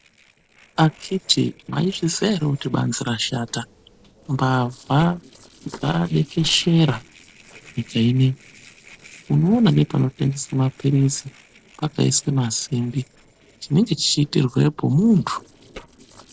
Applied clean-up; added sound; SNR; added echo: neural separator model SepFormer DNS4.